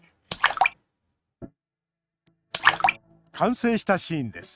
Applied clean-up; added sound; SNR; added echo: neural mask model RNNoise.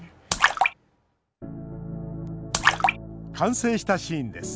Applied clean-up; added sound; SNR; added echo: none; Splash, splatter; -2 dB; none.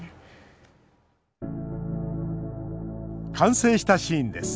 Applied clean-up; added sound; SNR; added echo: none; none; none; none.